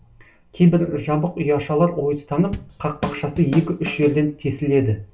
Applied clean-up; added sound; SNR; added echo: none; Drum / Drum kit; 11 dB; reverberation time 0.3 s.